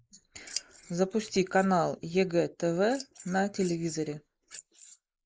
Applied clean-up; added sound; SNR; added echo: neural mask model Resemble Enhance denoiser.